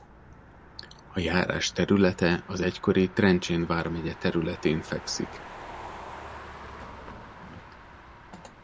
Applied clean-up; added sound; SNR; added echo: none; Motor vehicle (road); 16 dB; none.